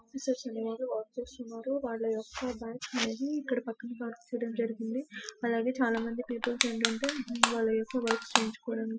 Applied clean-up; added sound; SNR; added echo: classical method spectral subtraction.